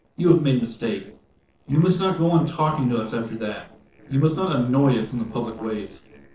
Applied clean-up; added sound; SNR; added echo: neural separator model SepFormer DNS4.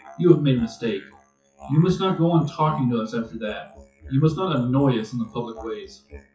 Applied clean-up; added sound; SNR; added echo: classical method WPE with log-MMSE.